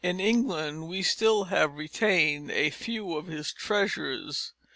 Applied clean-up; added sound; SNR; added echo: none; none; none; none.